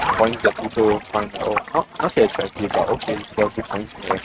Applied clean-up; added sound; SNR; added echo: neural mask model RNNoise.